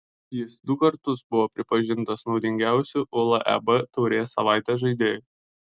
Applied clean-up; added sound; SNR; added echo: none; none; none; none.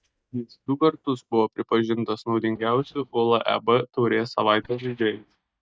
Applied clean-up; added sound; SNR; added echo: neural mask model DeepFilterNet 3.